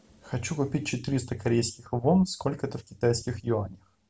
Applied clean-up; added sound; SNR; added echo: none; none; none; none.